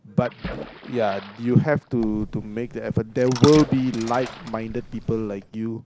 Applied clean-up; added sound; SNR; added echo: none; Splash, splatter + Coin (dropping); 14 dB; none.